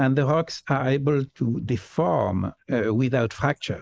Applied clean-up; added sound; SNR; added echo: neural mask model Resemble Enhance denoiser.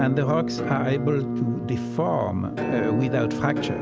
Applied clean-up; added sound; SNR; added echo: none; Musical instrument; 3 dB; none.